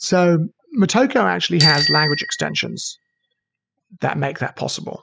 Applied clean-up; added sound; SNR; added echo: classical method spectral subtraction.